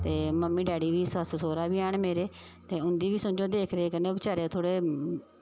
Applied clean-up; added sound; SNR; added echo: none; Bowed string instrument; 15 dB; none.